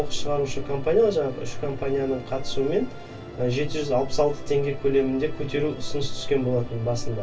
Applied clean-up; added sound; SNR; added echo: none; Musical instrument; 17 dB; reverberation time 0.2 s.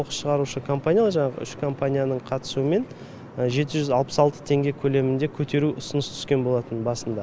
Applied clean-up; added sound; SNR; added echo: none; none; none; none.